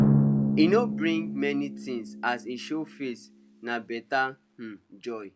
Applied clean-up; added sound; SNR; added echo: none; Drum; -1 dB; none.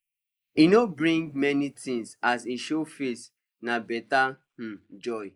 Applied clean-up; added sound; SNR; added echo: neural mask model Resemble Enhance denoiser.